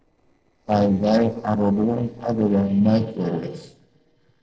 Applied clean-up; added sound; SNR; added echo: neural separator model SepFormer DNS4.